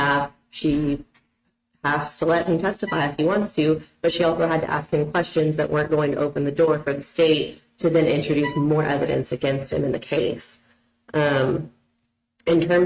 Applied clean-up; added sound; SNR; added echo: neural mask model RNNoise.